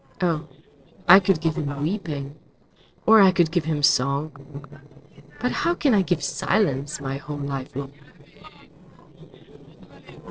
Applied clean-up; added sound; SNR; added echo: neural separator model SepFormer DNS4.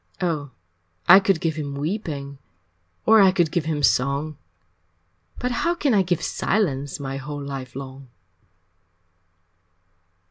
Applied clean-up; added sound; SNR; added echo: none; none; none; none.